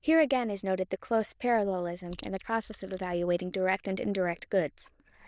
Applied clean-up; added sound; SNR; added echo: neural diffusion model UNIVERSE++.